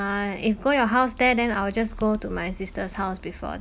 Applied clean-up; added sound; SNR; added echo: none; none; none; none.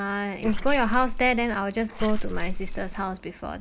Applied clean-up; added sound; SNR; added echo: neural mask model Resemble Enhance denoiser.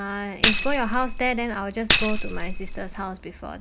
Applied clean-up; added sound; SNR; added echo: none; Tambourine; -3 dB; none.